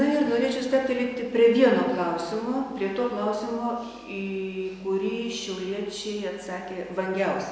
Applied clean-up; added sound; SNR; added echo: none; none; none; none.